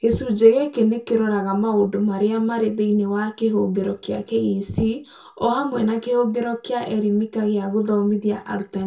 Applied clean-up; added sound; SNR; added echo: none; none; none; reverberation time 0.2 s.